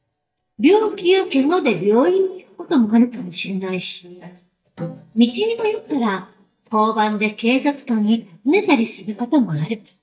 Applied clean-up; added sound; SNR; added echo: neural mask model DeepFilterNet 3.